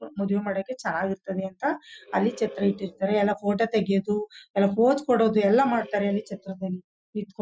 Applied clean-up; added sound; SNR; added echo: classical method Wiener filter.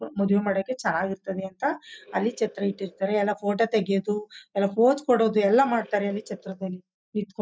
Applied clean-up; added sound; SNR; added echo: neural mask model DeepFilterNet 3.